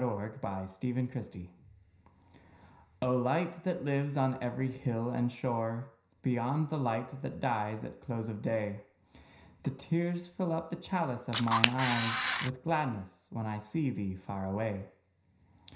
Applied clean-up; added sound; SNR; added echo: none; Camera; -2 dB; reverberation time 0.5 s.